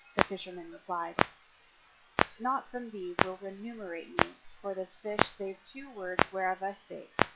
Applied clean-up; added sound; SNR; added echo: classical method log-MMSE.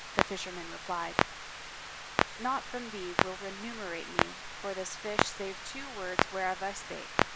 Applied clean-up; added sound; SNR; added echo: none; Clock; -4 dB; none.